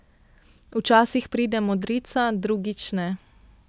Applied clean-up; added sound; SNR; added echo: none; none; none; none.